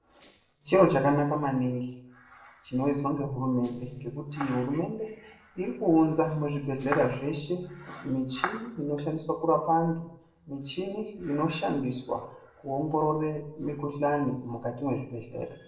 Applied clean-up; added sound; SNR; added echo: neural separator model SepFormer DNS4.